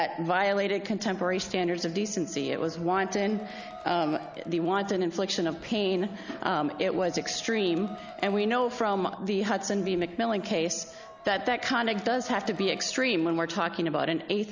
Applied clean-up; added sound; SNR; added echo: none; Crowd; 17 dB; none.